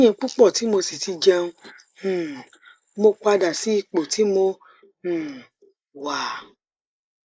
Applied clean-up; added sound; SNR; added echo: neural mask model Resemble Enhance denoiser.